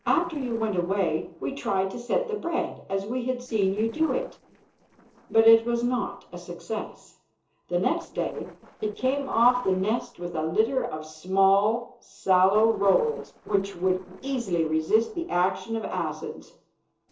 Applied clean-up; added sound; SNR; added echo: neural separator model SepFormer DNS4.